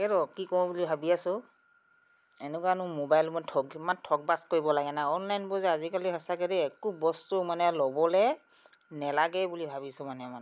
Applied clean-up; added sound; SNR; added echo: none; none; none; none.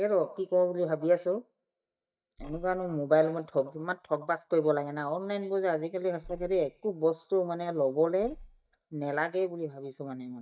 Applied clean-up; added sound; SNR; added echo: neural mask model DeepFilterNet 3.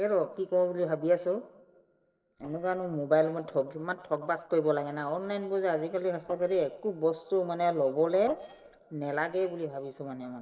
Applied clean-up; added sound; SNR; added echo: neural separator model SepFormer DNS4.